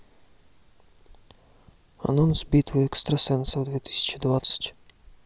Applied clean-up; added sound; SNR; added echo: none; none; none; none.